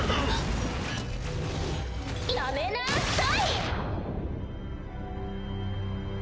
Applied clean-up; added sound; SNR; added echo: none; none; none; none.